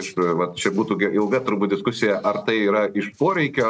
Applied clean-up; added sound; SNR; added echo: neural mask model RNNoise.